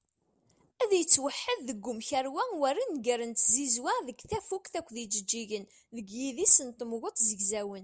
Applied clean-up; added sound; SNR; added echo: none; none; none; none.